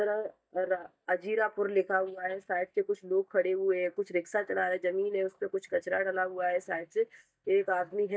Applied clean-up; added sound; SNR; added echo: neural mask model DeepFilterNet 3.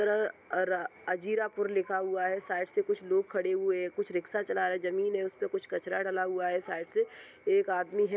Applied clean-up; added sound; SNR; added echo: none; none; none; none.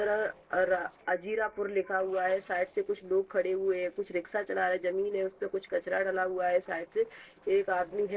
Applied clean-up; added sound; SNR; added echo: neural separator model SepFormer DNS4.